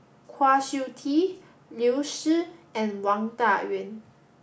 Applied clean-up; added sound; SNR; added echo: none; none; none; none.